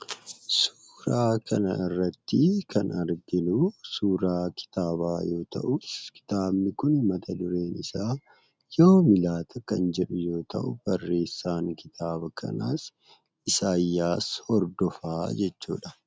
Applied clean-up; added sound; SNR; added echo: none; none; none; none.